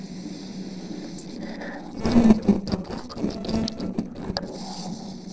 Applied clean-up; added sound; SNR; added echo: neural separator model SepFormer DNS4.